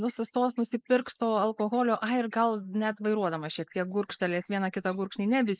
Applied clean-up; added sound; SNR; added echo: neural mask model Resemble Enhance denoiser.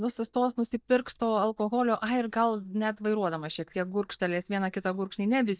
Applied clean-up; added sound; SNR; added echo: neural mask model DeepFilterNet 3.